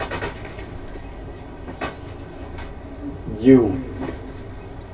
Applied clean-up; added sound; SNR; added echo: none; none; none; reverberation time 2.5 s.